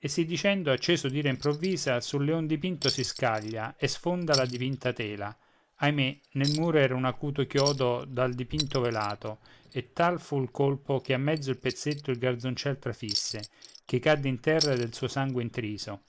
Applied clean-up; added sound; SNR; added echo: neural mask model Resemble Enhance denoiser.